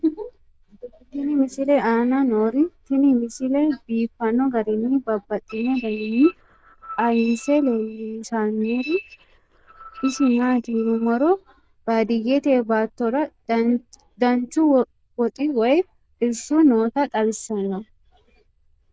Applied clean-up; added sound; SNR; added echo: neural diffusion model UNIVERSE++.